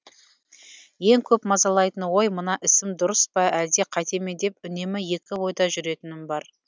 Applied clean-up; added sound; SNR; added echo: none; none; none; none.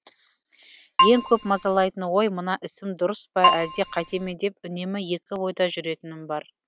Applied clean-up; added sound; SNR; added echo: none; Keyboard (musical); -1 dB; none.